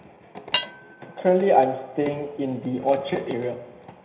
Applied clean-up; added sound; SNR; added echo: none; Cutlery, silverware / Dishes, pots, and pans; 8 dB; reverberation time 0.9 s.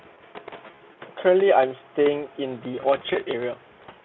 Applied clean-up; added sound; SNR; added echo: none; none; none; none.